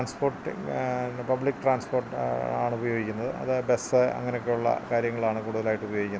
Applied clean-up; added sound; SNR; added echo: none; none; none; none.